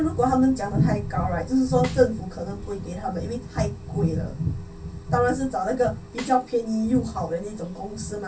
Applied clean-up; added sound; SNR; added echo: none; Snare drum; 20 dB; reverberation time 0.3 s.